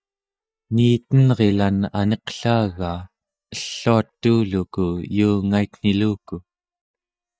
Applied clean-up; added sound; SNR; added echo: neural mask model DeepFilterNet 3.